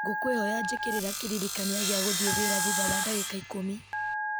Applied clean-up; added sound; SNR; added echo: none; Sawing + Telephone; -2 dB; none.